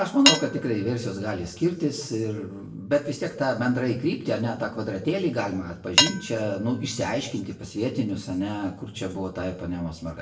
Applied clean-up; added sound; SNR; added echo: none; Cutlery, silverware / Dishes, pots, and pans; 2 dB; reverberation time 0.6 s.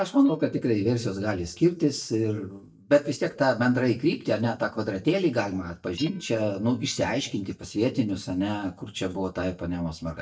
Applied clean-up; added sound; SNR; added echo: neural mask model DeepFilterNet 3.